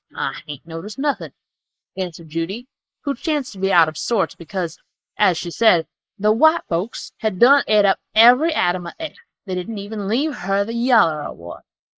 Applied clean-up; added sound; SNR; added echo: neural mask model Resemble Enhance denoiser.